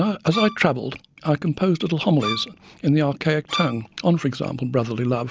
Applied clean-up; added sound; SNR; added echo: none; Bowed string instrument; 9 dB; none.